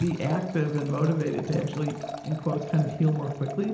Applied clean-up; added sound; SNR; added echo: none; Liquid; 13 dB; reverberation time 0.9 s.